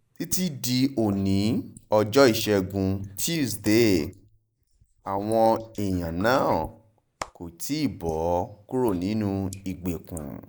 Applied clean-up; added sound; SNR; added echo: neural mask model Resemble Enhance denoiser.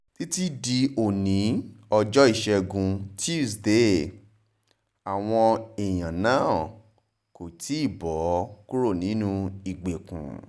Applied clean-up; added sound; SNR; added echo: none; none; none; none.